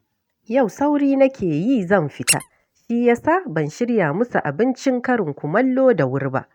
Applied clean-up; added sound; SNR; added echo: neural mask model RNNoise.